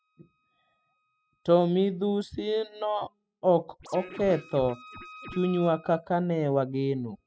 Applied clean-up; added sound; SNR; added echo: classical method spectral subtraction.